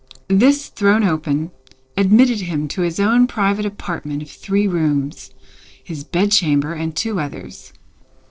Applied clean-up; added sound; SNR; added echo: neural separator model SepFormer DNS4.